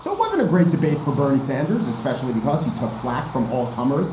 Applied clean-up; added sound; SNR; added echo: none; Train / Bird vocalization, bird call, bird song; 16 dB; reverberation time 0.6 s.